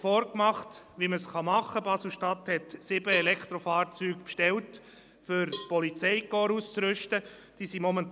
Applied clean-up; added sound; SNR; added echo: none; Cowbell; 15 dB; none.